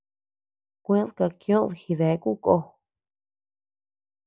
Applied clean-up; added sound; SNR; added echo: none; none; none; none.